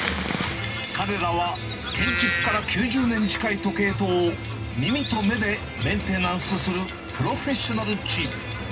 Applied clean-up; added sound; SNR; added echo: none; Bird vocalization, bird call, bird song; 8 dB; reverberation time 0.2 s.